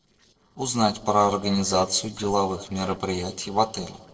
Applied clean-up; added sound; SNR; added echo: neural separator model SepFormer DNS4.